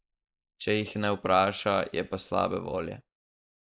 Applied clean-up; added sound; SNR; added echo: neural mask model Resemble Enhance denoiser.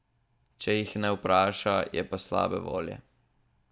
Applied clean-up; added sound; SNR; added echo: none; none; none; none.